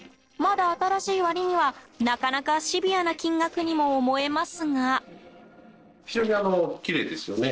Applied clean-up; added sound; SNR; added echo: neural separator model SepFormer DNS4.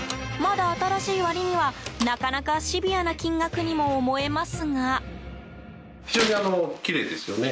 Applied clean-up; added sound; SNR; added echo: none; Slam; 14 dB; none.